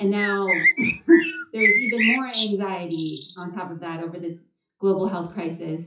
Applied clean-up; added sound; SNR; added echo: classical method WPE with log-MMSE.